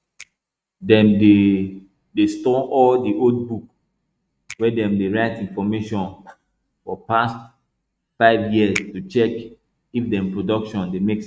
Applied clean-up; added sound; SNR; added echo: neural mask model RNNoise.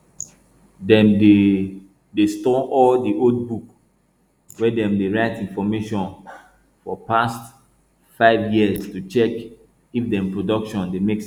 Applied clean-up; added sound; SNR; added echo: neural mask model Resemble Enhance denoiser.